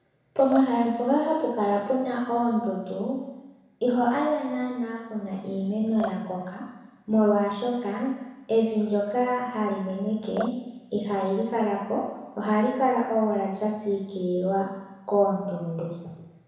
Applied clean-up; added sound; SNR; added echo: none; Drip; 15 dB; reverberation time 1.0 s.